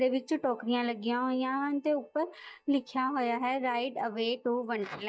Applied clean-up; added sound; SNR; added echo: neural mask model DeepFilterNet 3.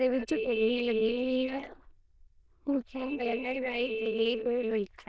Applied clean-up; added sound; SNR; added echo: neural diffusion model UNIVERSE++.